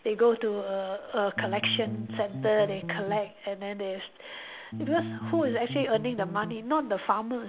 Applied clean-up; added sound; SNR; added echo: none; Bass guitar; 8 dB; none.